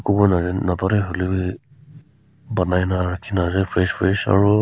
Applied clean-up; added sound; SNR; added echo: none; none; none; none.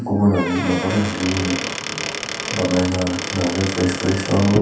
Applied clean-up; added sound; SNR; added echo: none; Squeak / Wood; 6 dB; reverberation time 0.7 s.